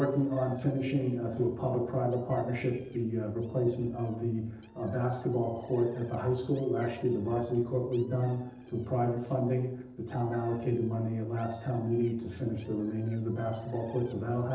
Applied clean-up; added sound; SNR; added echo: neural separator model SepFormer DNS4.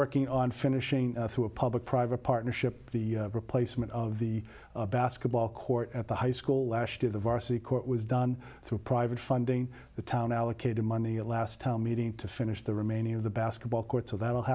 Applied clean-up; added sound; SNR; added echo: none; none; none; none.